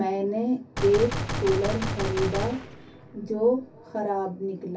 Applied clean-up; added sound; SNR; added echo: none; Gunshot, gunfire; 4 dB; reverberation time 0.3 s.